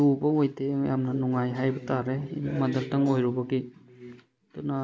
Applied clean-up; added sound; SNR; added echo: none; none; none; none.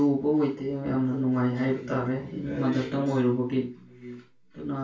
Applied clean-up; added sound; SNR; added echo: none; none; none; reverberation time 0.3 s.